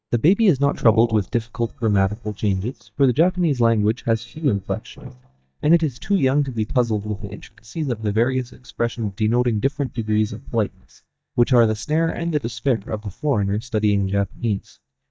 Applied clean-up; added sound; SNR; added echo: neural mask model DeepFilterNet 3.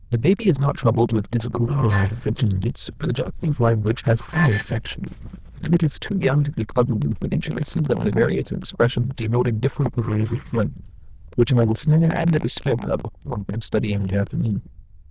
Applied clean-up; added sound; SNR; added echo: neural diffusion model UNIVERSE++.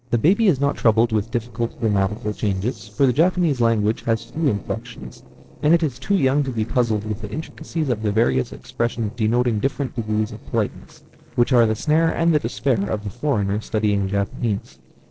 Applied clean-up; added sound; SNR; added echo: neural separator model SepFormer DNS4.